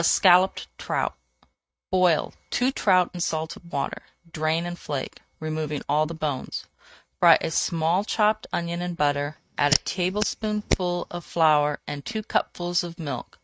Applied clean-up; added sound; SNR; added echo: neural mask model RNNoise.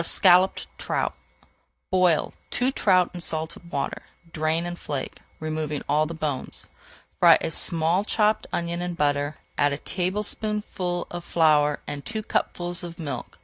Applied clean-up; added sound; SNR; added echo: none; none; none; none.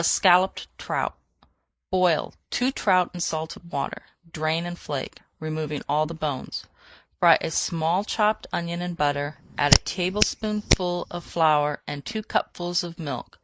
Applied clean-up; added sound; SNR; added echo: neural mask model Resemble Enhance denoiser.